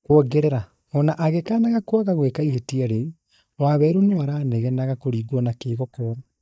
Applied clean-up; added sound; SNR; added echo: neural mask model DeepFilterNet 3.